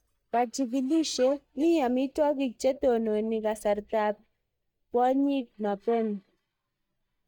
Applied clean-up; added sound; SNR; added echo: neural mask model DeepFilterNet 3.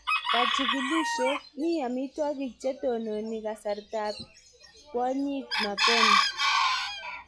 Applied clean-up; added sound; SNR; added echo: classical method log-MMSE.